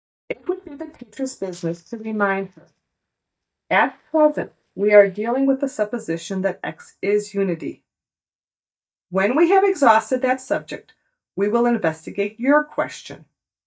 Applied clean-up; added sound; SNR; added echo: neural mask model DeepFilterNet 3.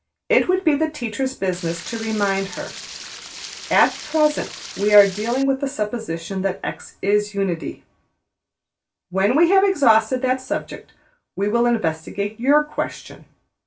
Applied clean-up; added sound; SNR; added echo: none; Stream; 13 dB; reverberation time 0.2 s.